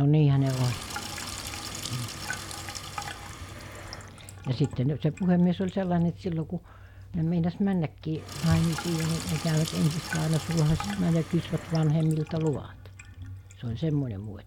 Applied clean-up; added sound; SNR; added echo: none; Sink (filling or washing); 12 dB; none.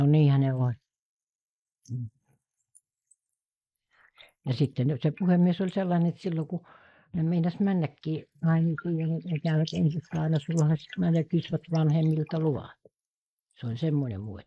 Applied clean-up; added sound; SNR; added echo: neural mask model Resemble Enhance denoiser.